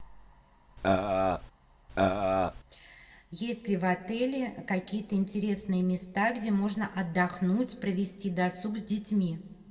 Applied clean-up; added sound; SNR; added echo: none; Burping, eructation; -4 dB; reverberation time 1.0 s.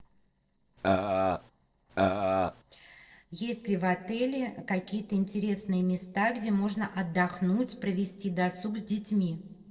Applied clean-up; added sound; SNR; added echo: neural separator model SepFormer DNS4.